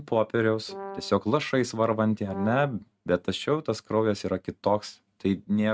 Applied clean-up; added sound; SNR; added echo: neural mask model RNNoise.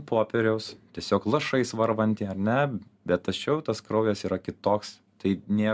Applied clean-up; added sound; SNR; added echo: none; none; none; none.